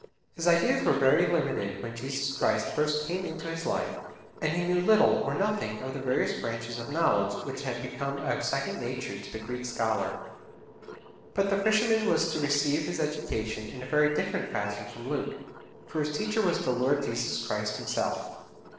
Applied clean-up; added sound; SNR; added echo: neural separator model SepFormer DNS4.